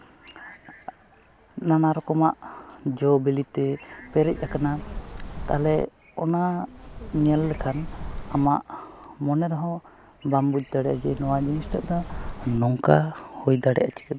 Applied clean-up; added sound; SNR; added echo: none; Bird; 10 dB; none.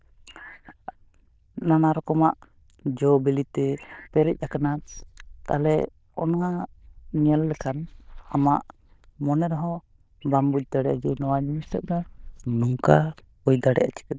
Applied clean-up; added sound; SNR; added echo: neural diffusion model UNIVERSE++.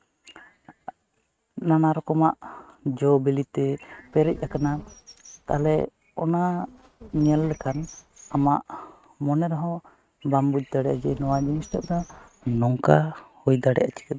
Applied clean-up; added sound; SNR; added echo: neural mask model RNNoise.